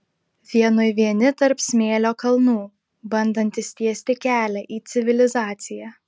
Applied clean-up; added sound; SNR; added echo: none; none; none; none.